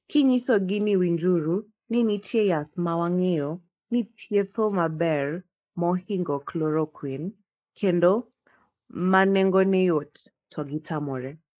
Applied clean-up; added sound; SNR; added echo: neural mask model Resemble Enhance denoiser.